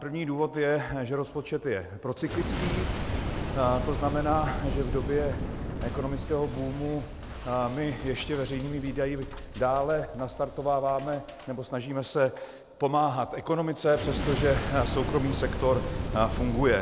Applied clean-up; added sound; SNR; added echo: none; Boom; 5 dB; none.